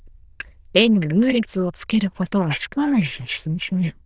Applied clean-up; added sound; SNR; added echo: neural diffusion model UNIVERSE++.